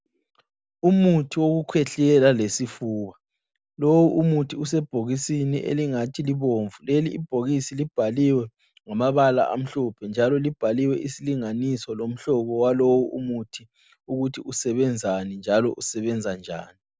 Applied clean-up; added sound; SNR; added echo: none; none; none; none.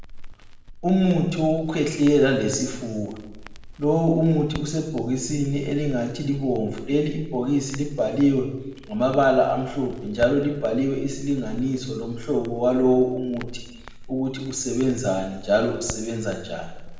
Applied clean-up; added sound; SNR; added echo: none; Crackle; 15 dB; reverberation time 0.9 s.